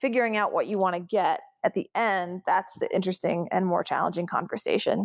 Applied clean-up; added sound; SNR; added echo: none; none; none; none.